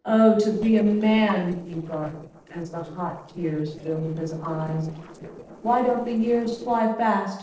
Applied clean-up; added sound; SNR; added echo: neural separator model SepFormer DNS4.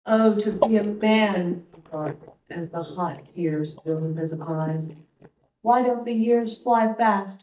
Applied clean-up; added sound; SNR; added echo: neural mask model DeepFilterNet 3.